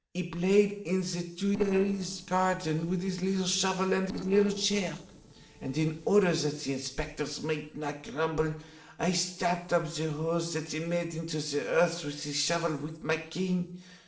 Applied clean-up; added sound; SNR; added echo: neural separator model SepFormer DNS4.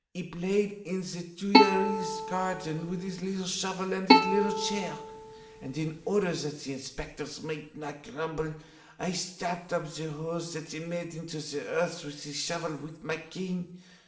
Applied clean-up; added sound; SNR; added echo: none; Bowed string instrument; -5 dB; reverberation time 0.8 s.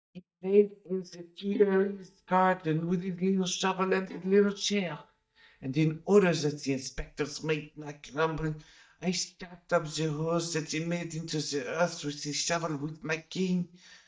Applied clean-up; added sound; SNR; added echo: neural mask model DeepFilterNet 3.